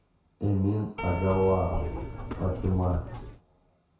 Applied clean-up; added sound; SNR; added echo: none; Keyboard (musical); 6 dB; reverberation time 0.6 s.